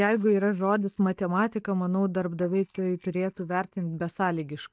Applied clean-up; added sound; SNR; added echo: neural mask model DeepFilterNet 3.